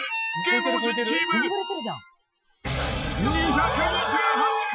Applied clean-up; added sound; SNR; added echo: classical method Wiener filter.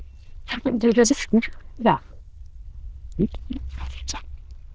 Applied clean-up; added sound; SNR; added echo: neural diffusion model UNIVERSE++.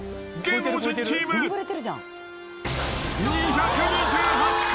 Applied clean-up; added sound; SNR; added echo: none; none; none; none.